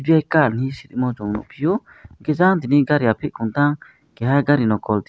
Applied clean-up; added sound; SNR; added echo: none; none; none; none.